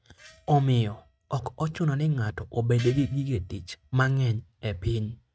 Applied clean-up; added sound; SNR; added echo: neural mask model RNNoise.